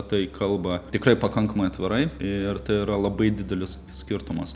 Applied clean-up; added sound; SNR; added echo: none; none; none; none.